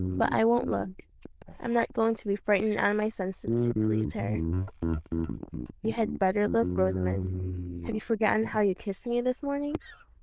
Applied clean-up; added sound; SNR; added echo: neural diffusion model UNIVERSE++.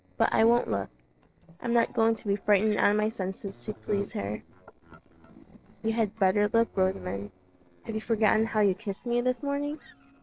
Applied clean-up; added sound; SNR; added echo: neural separator model SepFormer DNS4.